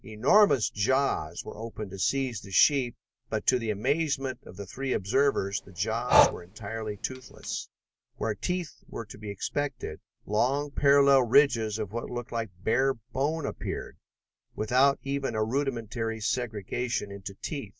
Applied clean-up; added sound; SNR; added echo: none; Breathing; 2 dB; none.